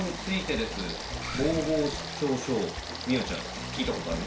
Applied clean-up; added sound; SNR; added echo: none; Stream / Frog; 8 dB; reverberation time 0.3 s.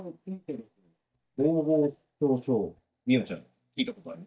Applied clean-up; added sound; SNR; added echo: neural mask model DeepFilterNet 3.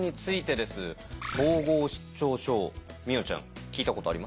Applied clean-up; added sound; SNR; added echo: none; none; none; none.